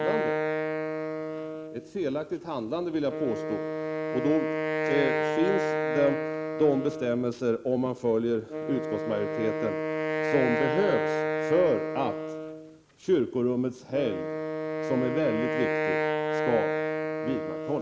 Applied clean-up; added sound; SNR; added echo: none; Wind instrument, woodwind instrument; 1 dB; none.